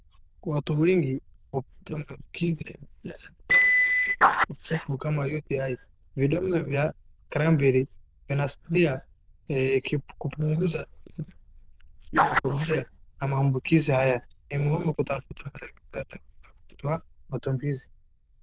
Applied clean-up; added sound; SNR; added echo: neural diffusion model UNIVERSE++.